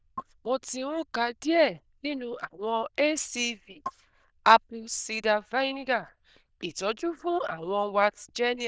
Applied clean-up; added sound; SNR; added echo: neural diffusion model UNIVERSE++.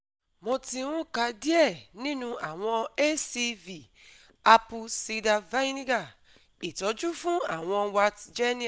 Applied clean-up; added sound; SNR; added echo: none; none; none; none.